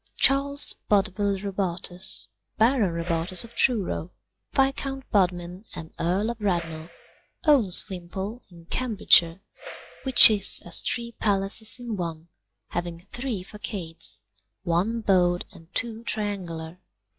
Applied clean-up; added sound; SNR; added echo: classical method log-MMSE.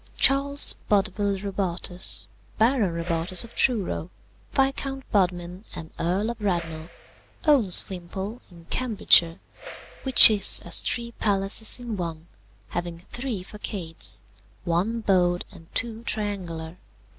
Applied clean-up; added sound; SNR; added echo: none; Whoosh, swoosh, swish; 17 dB; none.